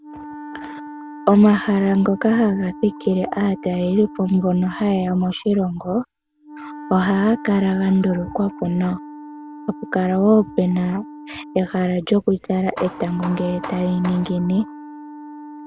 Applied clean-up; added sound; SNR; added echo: none; Wind instrument, woodwind instrument + Hammer; 16 dB; none.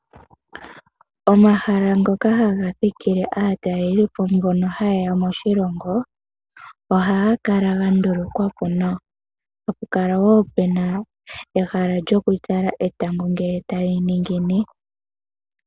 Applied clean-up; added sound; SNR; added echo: none; none; none; none.